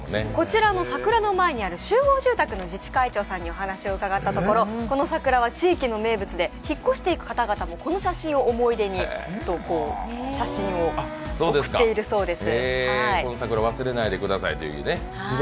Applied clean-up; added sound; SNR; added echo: none; none; none; none.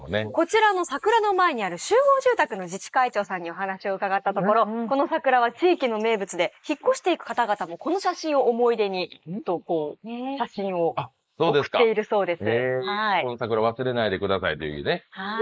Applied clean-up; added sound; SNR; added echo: neural mask model Resemble Enhance denoiser.